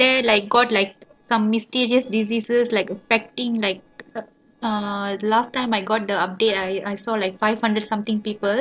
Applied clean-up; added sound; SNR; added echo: neural separator model SepFormer DNS4.